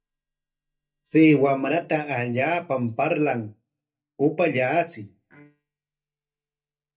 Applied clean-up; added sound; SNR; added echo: neural mask model DeepFilterNet 3.